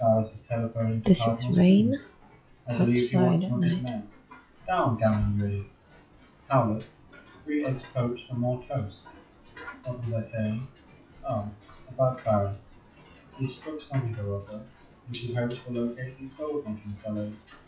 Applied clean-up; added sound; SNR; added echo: classical method WPE with log-MMSE.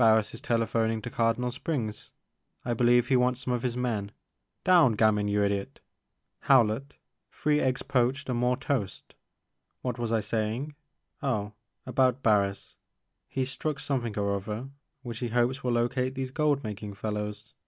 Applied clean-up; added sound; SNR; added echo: none; none; none; none.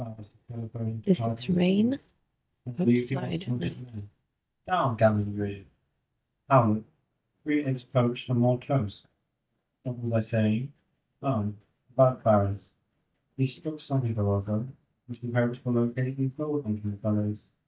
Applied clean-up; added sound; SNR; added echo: neural mask model DeepFilterNet 3.